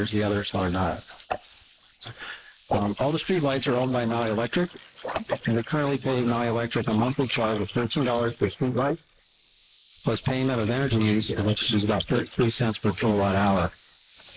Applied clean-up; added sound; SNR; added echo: neural mask model Resemble Enhance denoiser.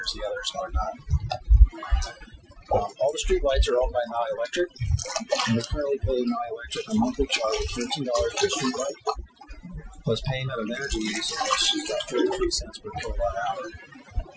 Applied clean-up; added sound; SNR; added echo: classical method Wiener filter.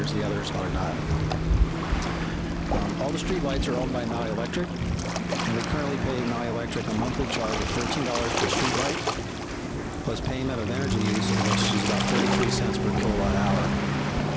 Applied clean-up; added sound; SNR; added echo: none; Waves, surf; -4 dB; none.